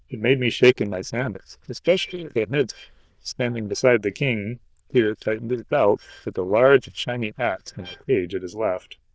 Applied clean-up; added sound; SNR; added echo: neural diffusion model UNIVERSE++.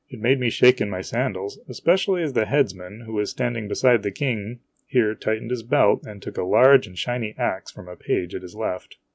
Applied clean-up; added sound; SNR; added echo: none; none; none; none.